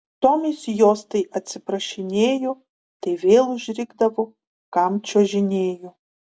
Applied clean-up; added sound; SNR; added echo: none; none; none; none.